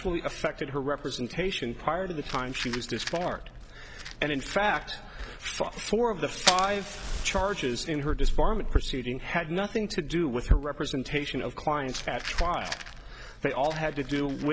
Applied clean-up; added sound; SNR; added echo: none; Fire; 6 dB; none.